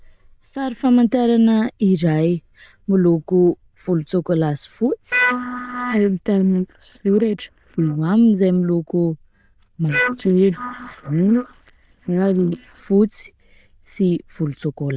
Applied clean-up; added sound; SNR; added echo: neural diffusion model UNIVERSE++.